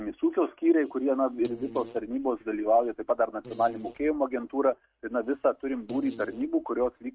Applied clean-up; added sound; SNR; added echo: neural mask model RNNoise.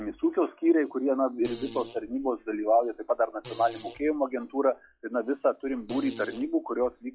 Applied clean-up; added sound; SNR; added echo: classical method log-MMSE.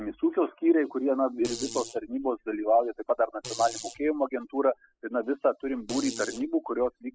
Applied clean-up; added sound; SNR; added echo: classical method spectral subtraction.